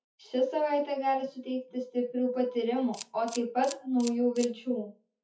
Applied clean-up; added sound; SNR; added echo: classical method WPE with log-MMSE.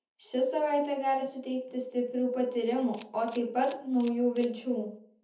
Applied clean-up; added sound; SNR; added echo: none; Camera; 18 dB; reverberation time 0.5 s.